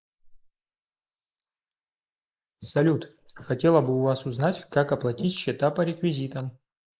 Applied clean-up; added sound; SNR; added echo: neural mask model Resemble Enhance denoiser.